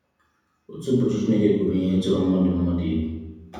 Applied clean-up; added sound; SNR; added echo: none; none; none; reverberation time 1.1 s.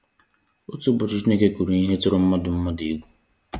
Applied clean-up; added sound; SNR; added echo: none; none; none; none.